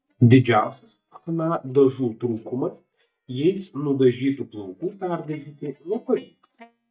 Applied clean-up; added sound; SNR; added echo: neural mask model DeepFilterNet 3.